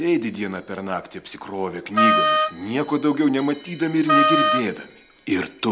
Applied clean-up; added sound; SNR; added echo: none; Wind instrument, woodwind instrument; -3 dB; none.